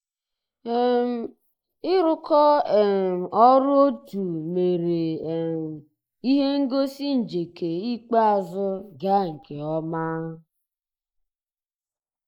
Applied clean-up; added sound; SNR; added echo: neural mask model Resemble Enhance denoiser.